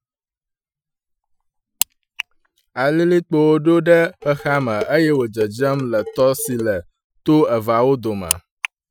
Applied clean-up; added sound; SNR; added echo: classical method Wiener filter.